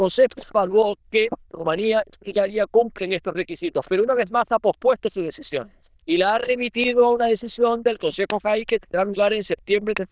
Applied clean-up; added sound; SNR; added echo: neural diffusion model UNIVERSE++.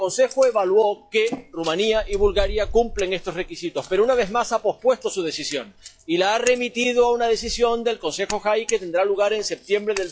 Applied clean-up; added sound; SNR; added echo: classical method log-MMSE.